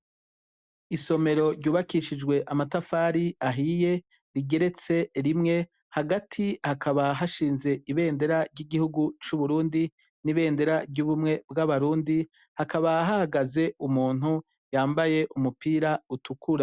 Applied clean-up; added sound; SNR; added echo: none; none; none; none.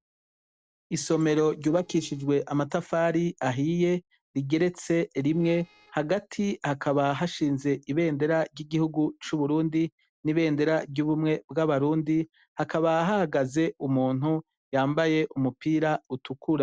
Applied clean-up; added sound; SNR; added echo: neural separator model SepFormer DNS4.